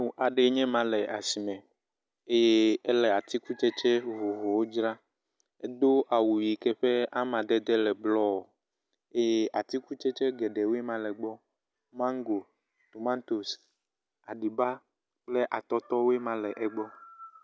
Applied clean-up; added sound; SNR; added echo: none; none; none; none.